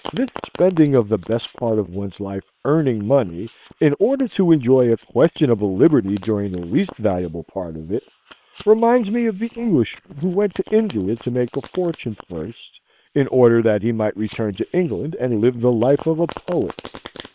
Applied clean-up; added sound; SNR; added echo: neural separator model SepFormer WHAM!.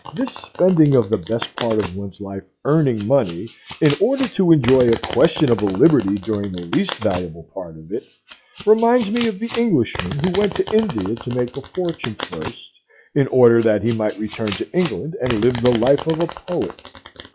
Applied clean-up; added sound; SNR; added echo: classical method log-MMSE.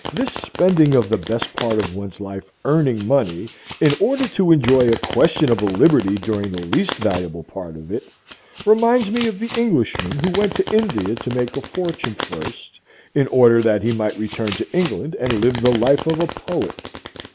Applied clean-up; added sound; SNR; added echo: none; Domestic sounds, home sounds; 12 dB; none.